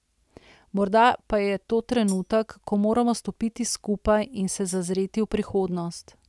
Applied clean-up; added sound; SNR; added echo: none; Tambourine; 18 dB; none.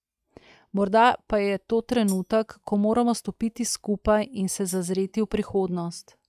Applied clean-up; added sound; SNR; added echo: classical method log-MMSE.